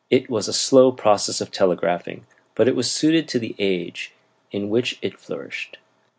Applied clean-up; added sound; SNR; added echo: none; none; none; none.